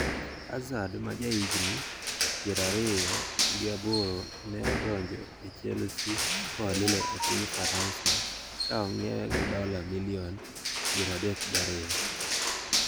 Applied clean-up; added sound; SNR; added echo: none; Crushing; -1 dB; none.